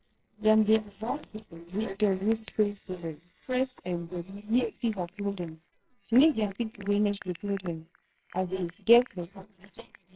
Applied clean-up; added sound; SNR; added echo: neural separator model SepFormer WHAMR!.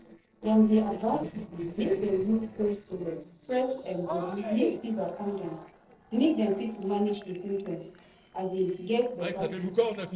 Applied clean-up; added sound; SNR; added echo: neural separator model SepFormer DNS4.